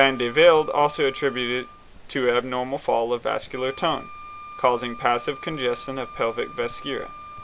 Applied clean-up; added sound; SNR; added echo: none; Wind instrument, woodwind instrument; 18 dB; none.